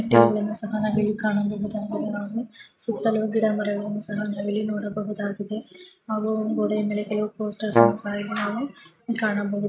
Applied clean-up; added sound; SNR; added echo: neural mask model RNNoise.